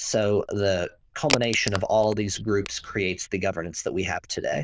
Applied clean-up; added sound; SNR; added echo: neural diffusion model UNIVERSE++.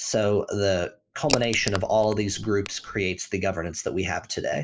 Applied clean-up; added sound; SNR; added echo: neural mask model Resemble Enhance denoiser.